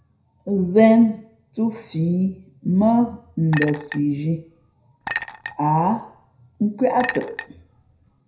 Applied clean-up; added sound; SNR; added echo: none; Chink, clink; 12 dB; reverberation time 0.5 s.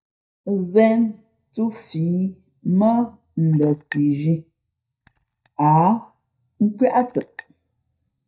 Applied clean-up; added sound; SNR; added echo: neural mask model DeepFilterNet 3.